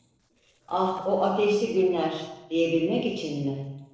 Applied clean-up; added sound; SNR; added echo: neural separator model SepFormer DNS4.